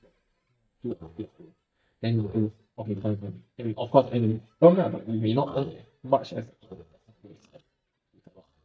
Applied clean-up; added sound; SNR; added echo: neural mask model DeepFilterNet 3.